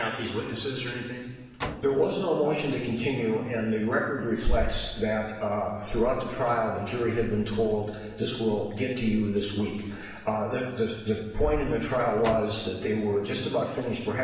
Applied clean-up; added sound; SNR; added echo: none; Slam; 14 dB; reverberation time 1.0 s.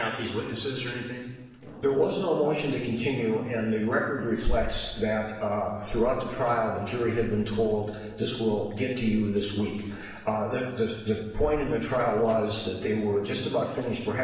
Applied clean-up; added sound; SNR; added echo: neural separator model SepFormer DNS4.